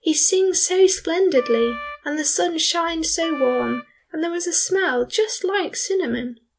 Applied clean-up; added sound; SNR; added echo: none; Wind instrument, woodwind instrument; 13 dB; none.